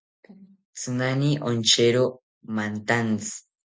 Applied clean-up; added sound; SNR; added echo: none; none; none; none.